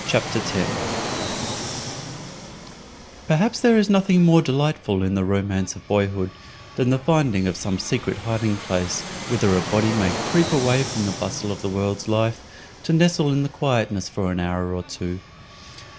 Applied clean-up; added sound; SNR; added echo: none; Fixed-wing aircraft, airplane; 10 dB; none.